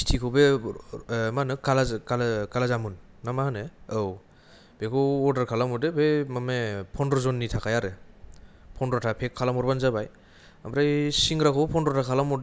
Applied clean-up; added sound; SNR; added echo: none; none; none; none.